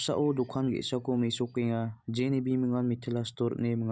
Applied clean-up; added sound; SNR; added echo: none; none; none; none.